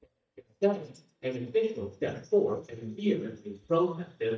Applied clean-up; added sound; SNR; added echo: neural mask model DeepFilterNet 3.